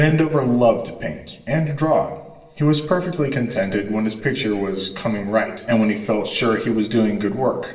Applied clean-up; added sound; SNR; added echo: none; none; none; reverberation time 0.9 s.